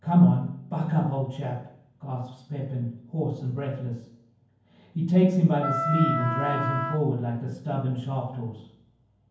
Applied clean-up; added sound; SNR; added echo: none; Wind instrument, woodwind instrument; 3 dB; reverberation time 0.9 s.